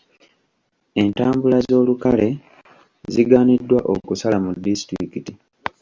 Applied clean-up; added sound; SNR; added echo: none; none; none; none.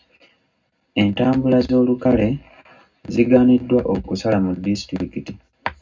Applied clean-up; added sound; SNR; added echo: none; none; none; reverberation time 0.3 s.